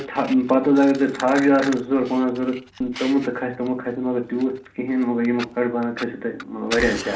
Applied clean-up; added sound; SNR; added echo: none; Fire; 16 dB; reverberation time 0.4 s.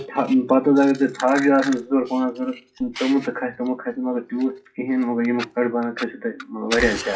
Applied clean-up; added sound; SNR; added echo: classical method WPE with log-MMSE.